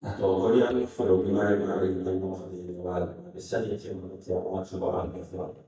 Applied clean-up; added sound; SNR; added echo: neural mask model DeepFilterNet 3.